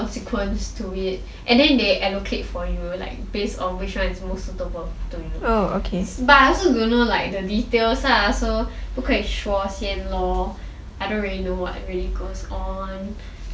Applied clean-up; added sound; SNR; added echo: none; none; none; none.